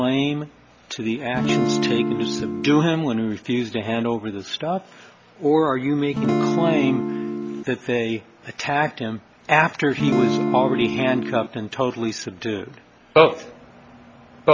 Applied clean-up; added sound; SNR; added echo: none; Acoustic guitar / Strum; 0 dB; none.